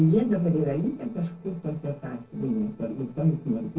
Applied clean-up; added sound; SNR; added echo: neural separator model SepFormer DNS4.